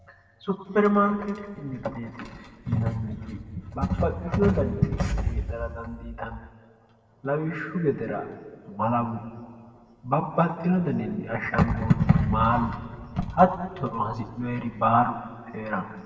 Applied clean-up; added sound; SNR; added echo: none; none; none; reverberation time 1.9 s.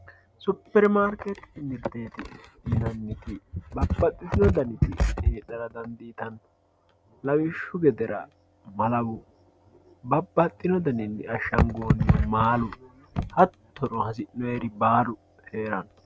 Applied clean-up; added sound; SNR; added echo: none; none; none; none.